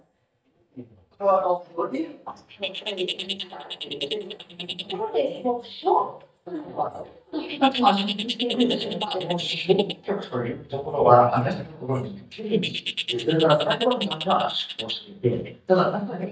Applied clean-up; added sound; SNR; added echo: neural mask model DeepFilterNet 3.